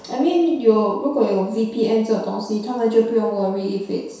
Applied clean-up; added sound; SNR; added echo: none; none; none; reverberation time 0.7 s.